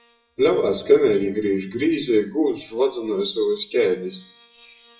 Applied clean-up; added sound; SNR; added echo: classical method WPE with log-MMSE.